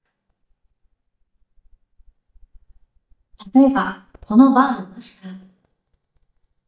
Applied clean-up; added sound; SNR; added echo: neural mask model DeepFilterNet 3.